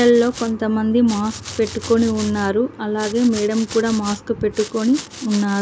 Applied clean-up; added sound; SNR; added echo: none; Domestic sounds, home sounds; 16 dB; none.